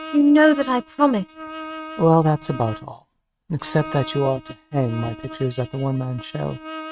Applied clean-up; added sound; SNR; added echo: neural mask model RNNoise.